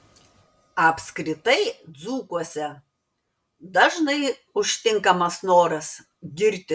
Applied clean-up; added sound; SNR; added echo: none; none; none; none.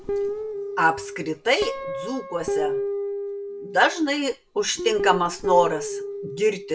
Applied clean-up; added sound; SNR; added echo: none; Guitar; 5 dB; none.